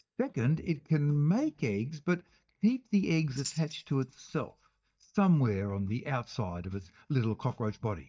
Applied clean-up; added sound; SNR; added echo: neural mask model DeepFilterNet 3.